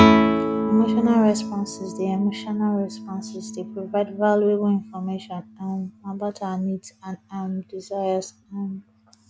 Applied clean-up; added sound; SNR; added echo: none; Guitar; 0 dB; none.